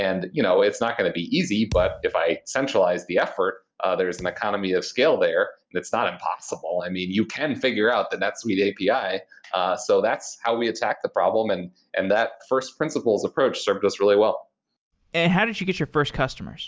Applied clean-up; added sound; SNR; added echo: neural mask model DeepFilterNet 3.